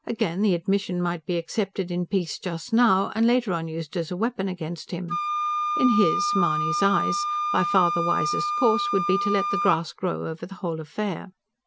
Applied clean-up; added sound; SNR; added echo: none; Wind instrument, woodwind instrument; 4 dB; none.